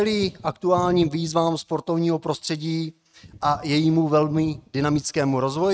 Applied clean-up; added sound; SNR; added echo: neural mask model RNNoise.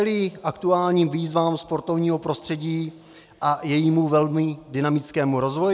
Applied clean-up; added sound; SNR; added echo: none; none; none; none.